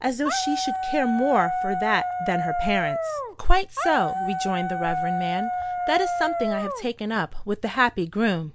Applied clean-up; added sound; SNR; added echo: none; Dog; 3 dB; none.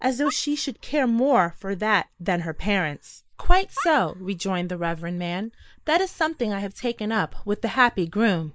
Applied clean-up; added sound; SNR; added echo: neural mask model Resemble Enhance denoiser.